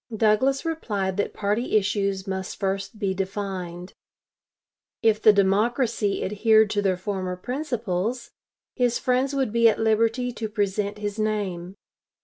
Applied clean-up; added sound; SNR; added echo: none; none; none; none.